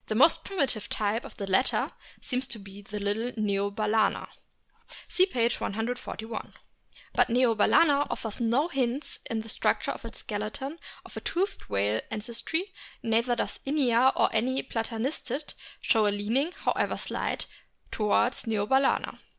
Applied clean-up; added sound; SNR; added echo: none; none; none; none.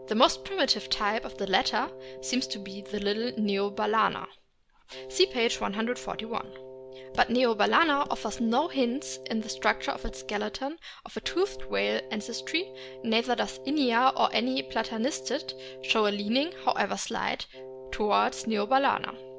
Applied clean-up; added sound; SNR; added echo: none; Wind instrument, woodwind instrument; 15 dB; none.